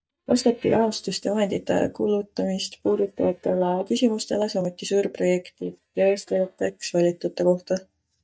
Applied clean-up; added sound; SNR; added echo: neural mask model DeepFilterNet 3.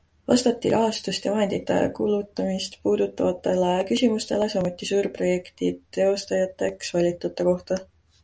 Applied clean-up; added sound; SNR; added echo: none; none; none; none.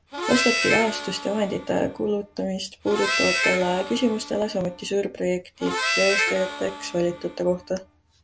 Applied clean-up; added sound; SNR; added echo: none; Harmonica; 3 dB; none.